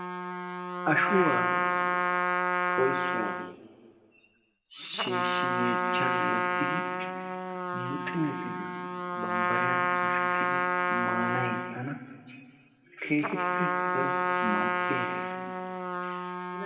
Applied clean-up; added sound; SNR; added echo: none; Trumpet; -5 dB; reverberation time 1.8 s.